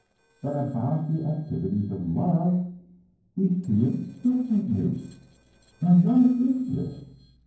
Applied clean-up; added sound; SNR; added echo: neural separator model SepFormer DNS4.